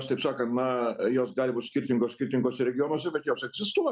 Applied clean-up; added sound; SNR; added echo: none; none; none; none.